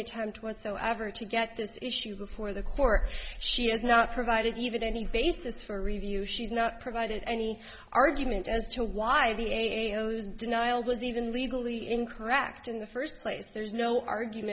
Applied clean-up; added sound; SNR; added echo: none; none; none; none.